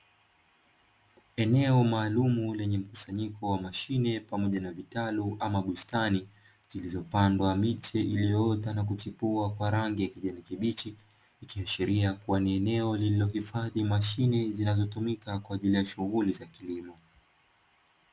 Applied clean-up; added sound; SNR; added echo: none; none; none; none.